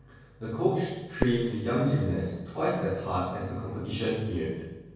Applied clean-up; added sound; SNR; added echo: none; Fireworks; 13 dB; reverberation time 1.3 s.